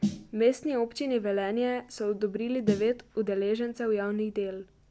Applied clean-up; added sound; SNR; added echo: none; Snare drum; 8 dB; none.